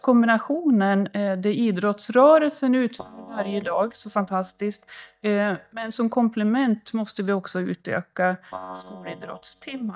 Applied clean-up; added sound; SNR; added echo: neural mask model DeepFilterNet 3.